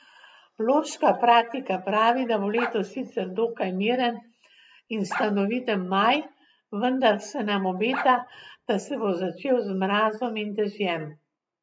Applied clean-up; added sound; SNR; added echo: none; Bark; 11 dB; none.